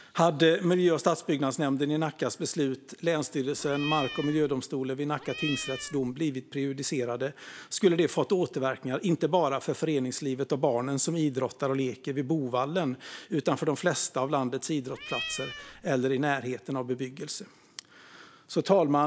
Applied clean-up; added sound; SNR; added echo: none; Cat; 10 dB; none.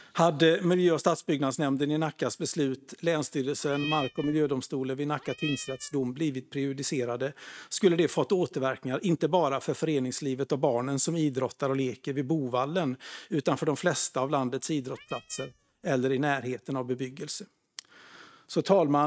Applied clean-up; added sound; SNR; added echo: neural mask model RNNoise.